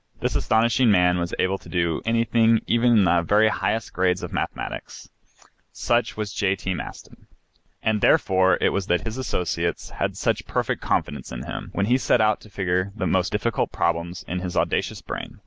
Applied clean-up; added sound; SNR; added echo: none; none; none; none.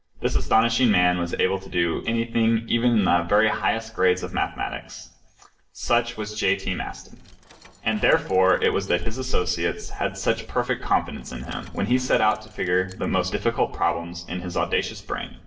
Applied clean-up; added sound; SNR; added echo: neural separator model SepFormer DNS4.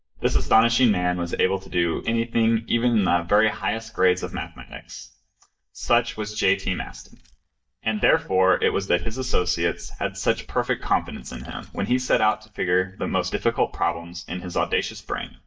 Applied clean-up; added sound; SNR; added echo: neural mask model DeepFilterNet 3.